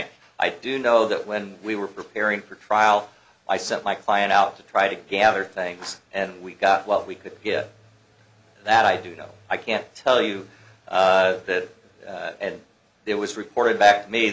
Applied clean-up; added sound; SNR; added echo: none; none; none; none.